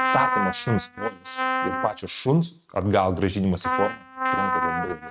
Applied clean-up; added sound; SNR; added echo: neural mask model RNNoise.